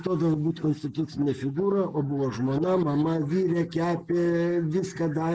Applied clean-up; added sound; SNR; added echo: neural mask model Resemble Enhance denoiser.